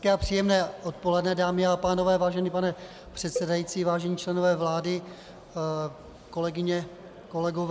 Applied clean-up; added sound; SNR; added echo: none; Cowbell; 13 dB; none.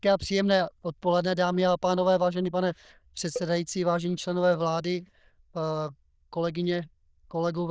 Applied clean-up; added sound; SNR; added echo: neural diffusion model UNIVERSE++.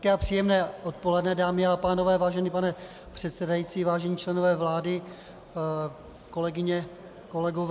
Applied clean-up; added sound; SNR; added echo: none; none; none; none.